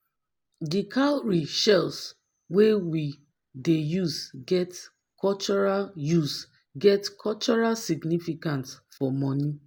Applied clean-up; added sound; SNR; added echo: none; none; none; none.